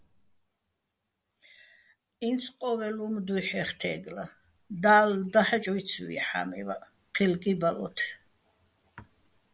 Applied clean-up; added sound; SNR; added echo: none; none; none; none.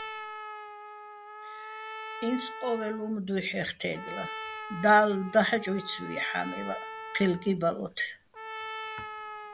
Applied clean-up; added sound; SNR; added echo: none; Trumpet; 10 dB; none.